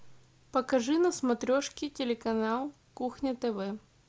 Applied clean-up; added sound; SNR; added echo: none; none; none; none.